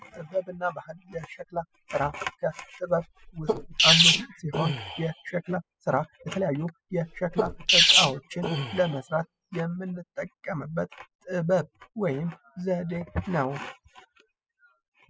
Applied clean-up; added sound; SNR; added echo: classical method spectral subtraction.